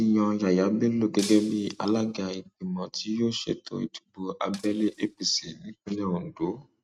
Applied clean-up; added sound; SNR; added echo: neural mask model RNNoise.